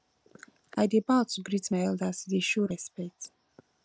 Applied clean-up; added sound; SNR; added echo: none; none; none; none.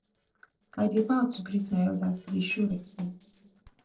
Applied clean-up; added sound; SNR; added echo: neural separator model SepFormer DNS4.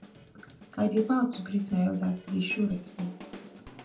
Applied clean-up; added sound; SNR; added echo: none; Drum kit; 18 dB; reverberation time 0.3 s.